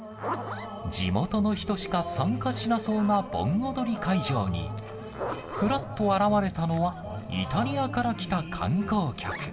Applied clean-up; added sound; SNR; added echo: none; Zipper (clothing); 15 dB; reverberation time 1.6 s.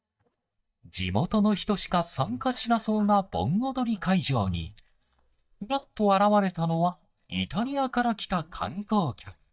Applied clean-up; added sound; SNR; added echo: neural mask model DeepFilterNet 3.